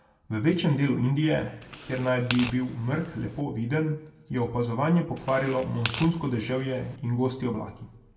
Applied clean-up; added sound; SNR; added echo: none; Tearing; 10 dB; reverberation time 0.5 s.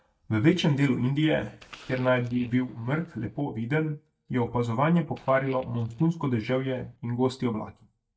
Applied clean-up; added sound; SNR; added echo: neural mask model DeepFilterNet 3.